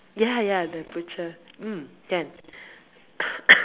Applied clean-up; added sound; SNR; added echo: none; none; none; none.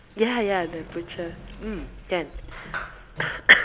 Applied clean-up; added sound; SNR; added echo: none; Sliding door; 14 dB; none.